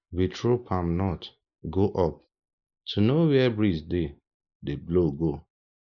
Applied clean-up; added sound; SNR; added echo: neural mask model Resemble Enhance denoiser.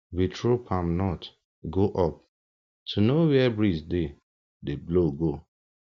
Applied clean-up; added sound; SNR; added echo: none; none; none; none.